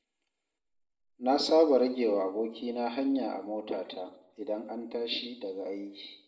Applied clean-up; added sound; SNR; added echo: none; none; none; reverberation time 0.6 s.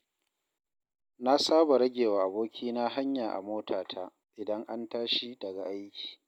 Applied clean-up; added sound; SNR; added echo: none; none; none; none.